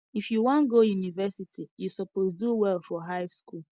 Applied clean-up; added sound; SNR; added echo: none; none; none; none.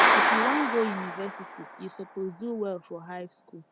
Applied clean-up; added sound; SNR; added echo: none; Clapping; -5 dB; none.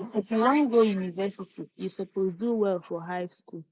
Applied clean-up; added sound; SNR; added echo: neural mask model Resemble Enhance denoiser.